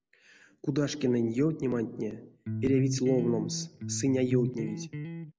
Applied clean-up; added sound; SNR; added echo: none; Electric guitar; 5 dB; none.